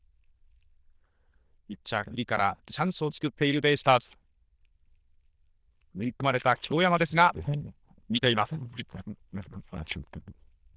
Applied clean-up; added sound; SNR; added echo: neural diffusion model UNIVERSE++.